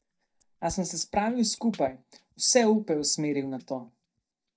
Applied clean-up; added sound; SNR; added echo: neural mask model DeepFilterNet 3.